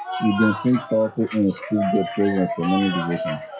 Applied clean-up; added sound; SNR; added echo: classical method WPE with log-MMSE.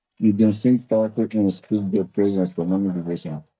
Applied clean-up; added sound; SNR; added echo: neural mask model DeepFilterNet 3.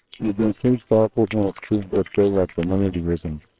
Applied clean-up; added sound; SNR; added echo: neural separator model SepFormer WHAMR!.